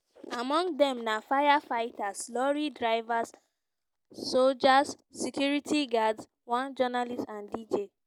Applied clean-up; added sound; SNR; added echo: none; none; none; none.